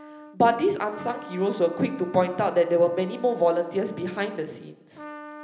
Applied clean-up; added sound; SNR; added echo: none; Trumpet; 18 dB; reverberation time 0.8 s.